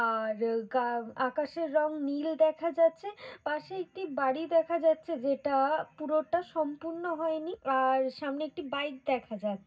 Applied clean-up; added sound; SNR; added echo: none; none; none; reverberation time 0.4 s.